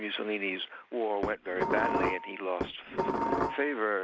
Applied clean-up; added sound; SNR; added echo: none; Dishes, pots, and pans; -1 dB; none.